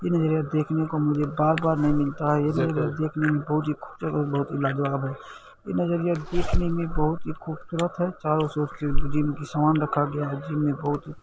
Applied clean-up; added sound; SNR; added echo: none; Zipper (clothing); 5 dB; none.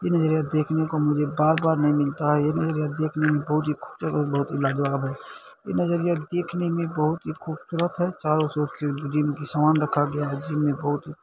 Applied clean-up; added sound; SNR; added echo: none; none; none; none.